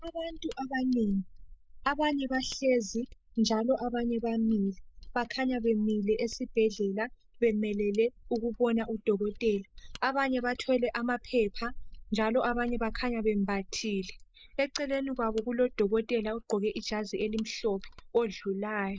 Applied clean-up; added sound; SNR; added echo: neural mask model Resemble Enhance denoiser.